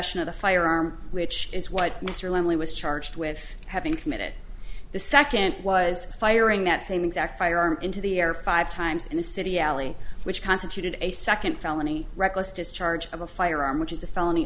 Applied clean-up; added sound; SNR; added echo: none; none; none; none.